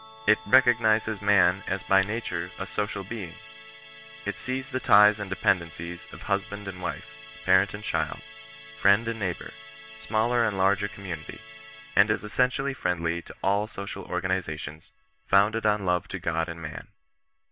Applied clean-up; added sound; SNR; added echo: none; Musical instrument; 18 dB; none.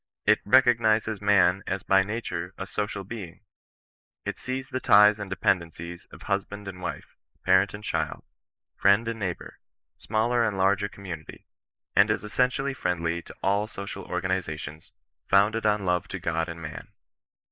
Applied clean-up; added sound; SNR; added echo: neural mask model Resemble Enhance denoiser.